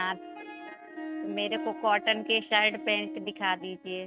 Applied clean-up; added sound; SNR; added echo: neural mask model RNNoise.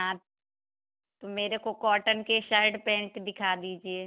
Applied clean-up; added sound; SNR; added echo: none; none; none; none.